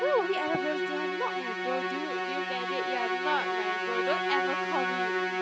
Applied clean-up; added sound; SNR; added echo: none; Musical instrument; -3 dB; none.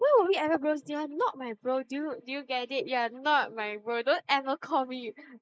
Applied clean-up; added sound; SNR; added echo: neural mask model Resemble Enhance denoiser.